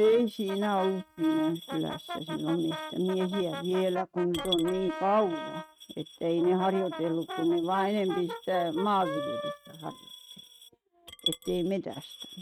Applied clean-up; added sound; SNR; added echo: neural mask model RNNoise.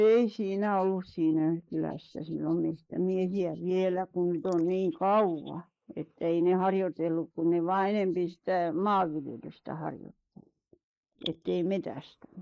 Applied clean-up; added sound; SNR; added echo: neural mask model Resemble Enhance denoiser.